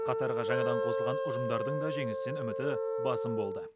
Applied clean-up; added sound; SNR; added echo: none; Wind instrument, woodwind instrument + Wind instrument, woodwind instrument; -3 dB; none.